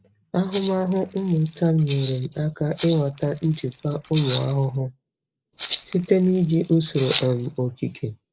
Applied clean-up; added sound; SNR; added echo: neural mask model Resemble Enhance denoiser.